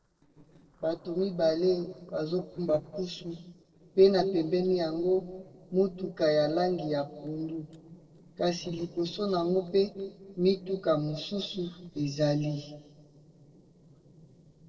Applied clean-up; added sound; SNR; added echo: neural separator model SepFormer DNS4.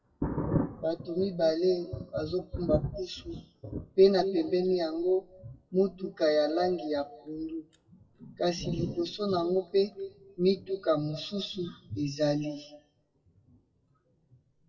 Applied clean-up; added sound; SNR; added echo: classical method WPE with log-MMSE.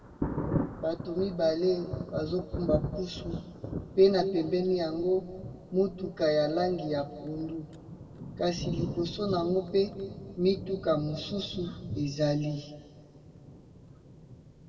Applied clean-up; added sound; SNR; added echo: none; Thunder; 8 dB; reverberation time 1.6 s.